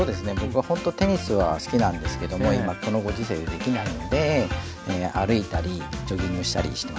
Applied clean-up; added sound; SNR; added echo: none; none; none; none.